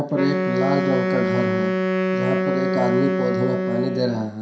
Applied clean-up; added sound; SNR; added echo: none; Wind instrument, woodwind instrument; -2 dB; reverberation time 0.5 s.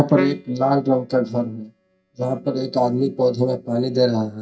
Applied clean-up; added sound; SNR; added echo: neural mask model DeepFilterNet 3.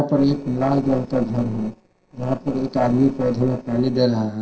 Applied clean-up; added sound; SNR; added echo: neural separator model SepFormer DNS4.